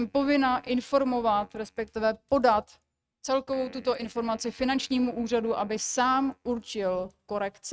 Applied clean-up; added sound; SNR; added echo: neural mask model RNNoise.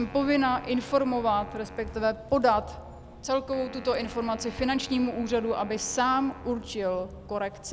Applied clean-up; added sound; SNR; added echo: none; Wind instrument, woodwind instrument + Bus; 15 dB; none.